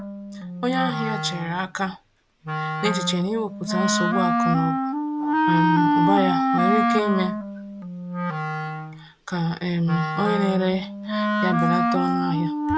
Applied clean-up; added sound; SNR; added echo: none; Wind instrument, woodwind instrument; -2 dB; none.